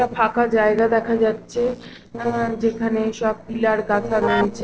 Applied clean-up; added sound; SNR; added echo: neural separator model SepFormer DNS4.